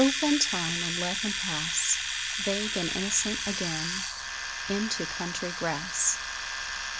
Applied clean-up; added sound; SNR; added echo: none; Domestic sounds, home sounds; 1 dB; none.